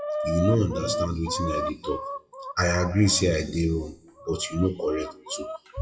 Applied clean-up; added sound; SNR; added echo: classical method WPE with log-MMSE.